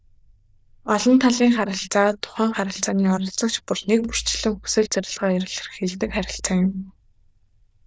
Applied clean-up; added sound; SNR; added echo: neural diffusion model UNIVERSE++.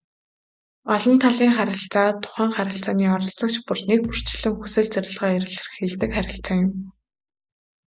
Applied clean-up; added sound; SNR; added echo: none; Bass drum; 16 dB; none.